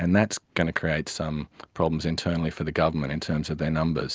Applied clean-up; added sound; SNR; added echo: none; none; none; none.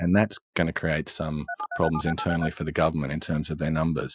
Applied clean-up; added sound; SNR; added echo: classical method Wiener filter.